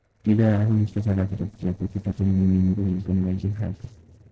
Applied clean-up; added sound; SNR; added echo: neural separator model SepFormer DNS4.